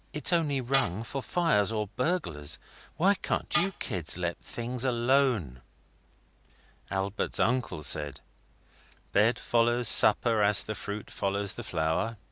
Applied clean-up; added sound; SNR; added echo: none; Tools; 5 dB; none.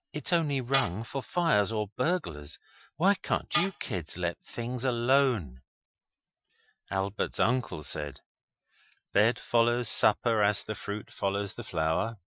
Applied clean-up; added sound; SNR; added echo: classical method Wiener filter.